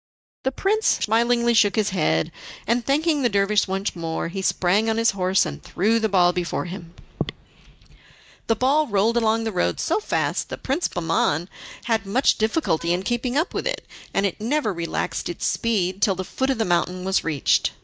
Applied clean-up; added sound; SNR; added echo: neural mask model DeepFilterNet 3.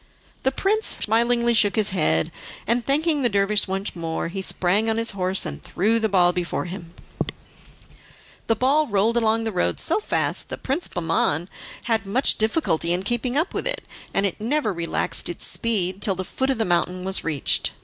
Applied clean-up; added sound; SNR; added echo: none; none; none; none.